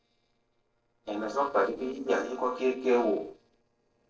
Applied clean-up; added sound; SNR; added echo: neural separator model SepFormer DNS4.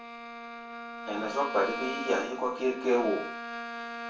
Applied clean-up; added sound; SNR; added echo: none; Bowed string instrument; 7 dB; reverberation time 0.3 s.